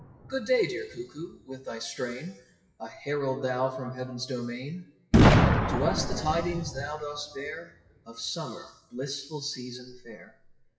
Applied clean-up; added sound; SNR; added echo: classical method WPE with log-MMSE.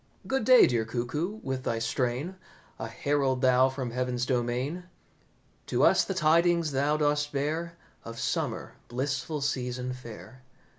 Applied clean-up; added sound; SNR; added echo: none; none; none; none.